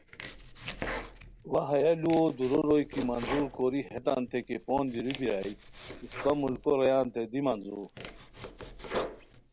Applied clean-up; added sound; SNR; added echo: none; Domestic sounds, home sounds; 12 dB; none.